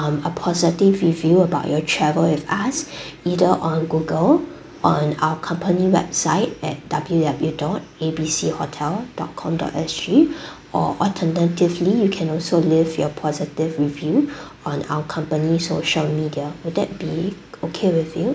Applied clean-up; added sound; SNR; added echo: none; none; none; none.